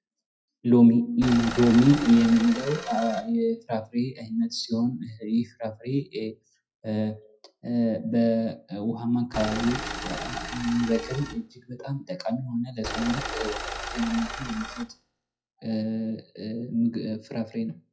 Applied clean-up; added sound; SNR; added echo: classical method WPE with log-MMSE.